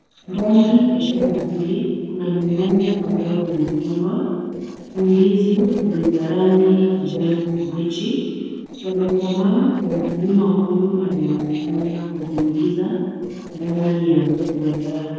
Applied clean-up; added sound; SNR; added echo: neural separator model SepFormer DNS4.